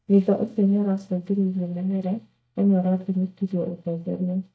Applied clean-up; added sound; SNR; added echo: neural mask model DeepFilterNet 3.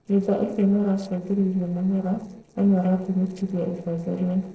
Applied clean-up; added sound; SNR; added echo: neural separator model SepFormer DNS4.